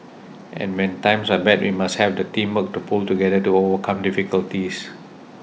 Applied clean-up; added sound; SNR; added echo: none; none; none; none.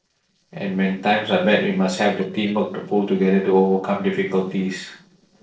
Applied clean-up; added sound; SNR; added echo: neural separator model SepFormer DNS4.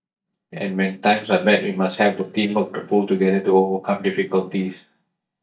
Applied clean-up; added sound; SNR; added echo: neural mask model DeepFilterNet 3.